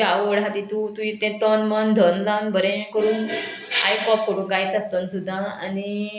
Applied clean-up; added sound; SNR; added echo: none; none; none; none.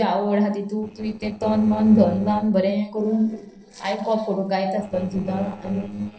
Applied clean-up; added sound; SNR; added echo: neural separator model SepFormer DNS4.